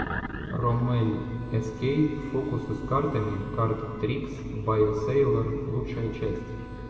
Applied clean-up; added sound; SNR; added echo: none; Bowed string instrument; 19 dB; reverberation time 2.5 s.